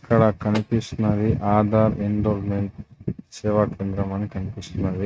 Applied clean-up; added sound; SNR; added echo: neural mask model RNNoise.